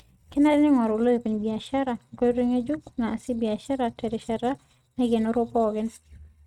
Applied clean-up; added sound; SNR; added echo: neural mask model RNNoise.